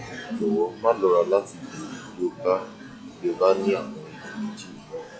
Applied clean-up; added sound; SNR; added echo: classical method log-MMSE.